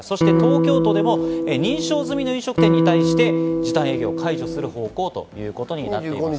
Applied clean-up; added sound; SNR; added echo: none; Electric guitar; -4 dB; none.